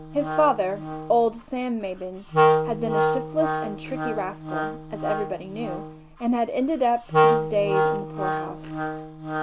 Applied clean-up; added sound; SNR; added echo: none; Wind instrument, woodwind instrument; -1 dB; none.